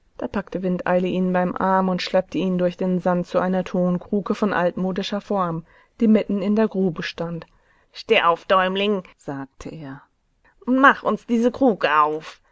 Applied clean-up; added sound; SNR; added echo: none; none; none; none.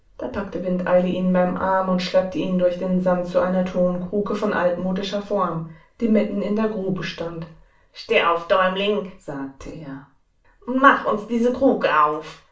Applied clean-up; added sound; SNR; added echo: none; none; none; reverberation time 0.3 s.